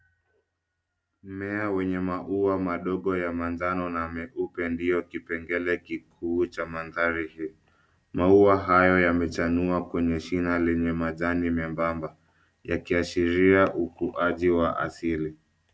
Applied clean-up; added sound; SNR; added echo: none; none; none; none.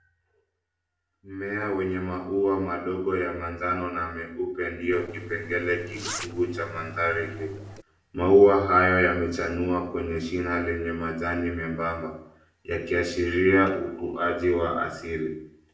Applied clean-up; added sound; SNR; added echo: neural separator model SepFormer DNS4.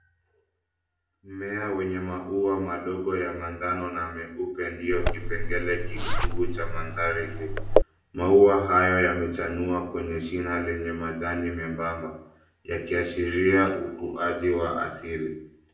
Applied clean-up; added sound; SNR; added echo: none; Zipper (clothing); -2 dB; reverberation time 0.6 s.